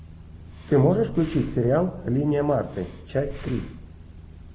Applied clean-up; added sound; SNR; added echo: none; Breathing; 19 dB; none.